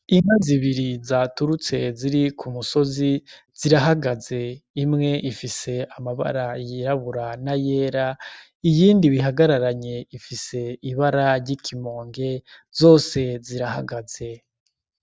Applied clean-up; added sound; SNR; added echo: none; none; none; none.